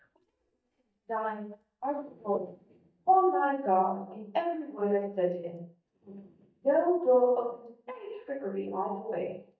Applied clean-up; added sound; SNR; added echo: neural mask model DeepFilterNet 3.